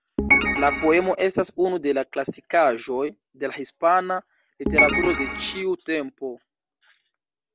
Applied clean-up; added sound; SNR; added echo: none; Organ; -2 dB; none.